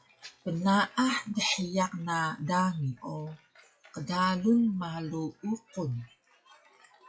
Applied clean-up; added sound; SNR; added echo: classical method log-MMSE.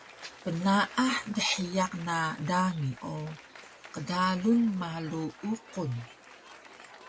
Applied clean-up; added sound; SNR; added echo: none; Applause / Cheering; 19 dB; none.